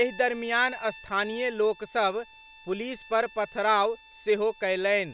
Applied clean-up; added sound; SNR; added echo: none; Bowed string instrument; 19 dB; none.